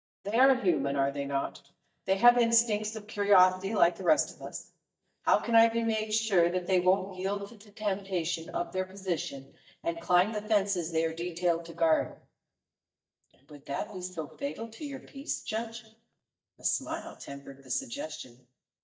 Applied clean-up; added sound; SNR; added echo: neural mask model DeepFilterNet 3.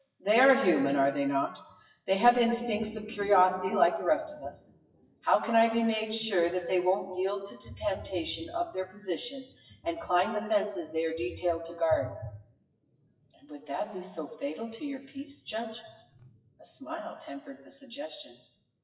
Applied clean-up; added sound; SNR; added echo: classical method WPE with log-MMSE.